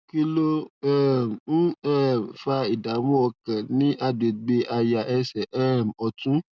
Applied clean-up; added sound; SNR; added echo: none; none; none; none.